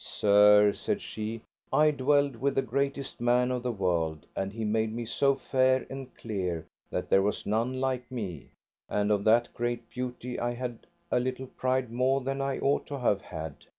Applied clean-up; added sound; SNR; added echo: none; none; none; none.